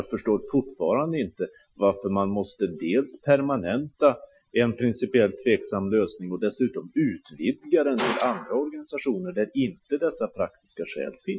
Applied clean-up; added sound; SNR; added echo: classical method Wiener filter.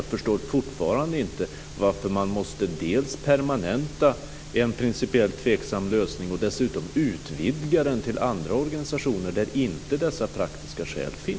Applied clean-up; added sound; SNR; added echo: none; none; none; none.